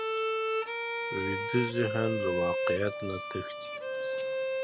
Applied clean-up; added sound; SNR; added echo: none; Bowed string instrument; -2 dB; none.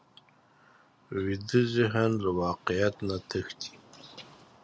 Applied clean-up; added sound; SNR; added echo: none; none; none; none.